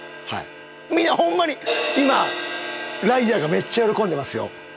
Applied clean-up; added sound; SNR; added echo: none; Crash cymbal; 8 dB; none.